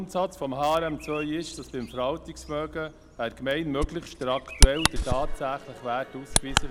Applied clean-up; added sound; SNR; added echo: none; Bird vocalization, bird call, bird song; -2 dB; none.